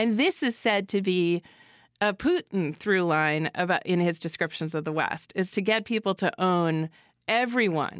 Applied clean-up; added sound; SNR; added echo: none; none; none; none.